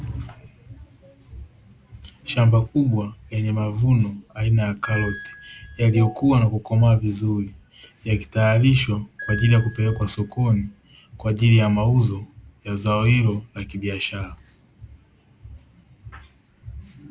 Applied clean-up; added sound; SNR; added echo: none; Piano; 15 dB; none.